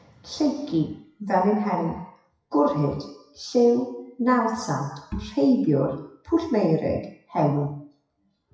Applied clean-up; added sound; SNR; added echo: classical method WPE with log-MMSE.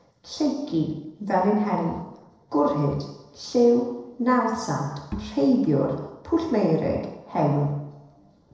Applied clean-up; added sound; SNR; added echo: neural separator model SepFormer DNS4.